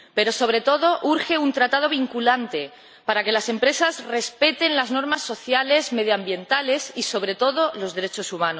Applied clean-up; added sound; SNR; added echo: none; none; none; none.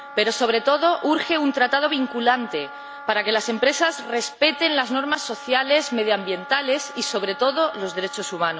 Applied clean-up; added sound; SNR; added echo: none; Wind instrument, woodwind instrument; 15 dB; none.